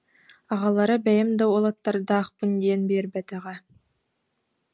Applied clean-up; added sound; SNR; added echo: none; none; none; none.